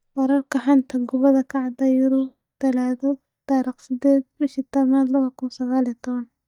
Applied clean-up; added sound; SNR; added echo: neural mask model DeepFilterNet 3.